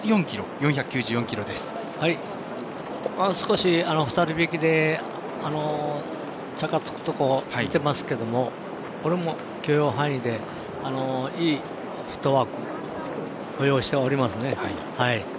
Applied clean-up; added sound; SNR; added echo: none; none; none; none.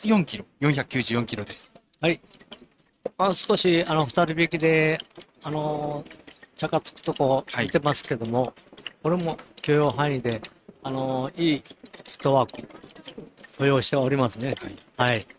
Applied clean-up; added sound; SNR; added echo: neural mask model RNNoise.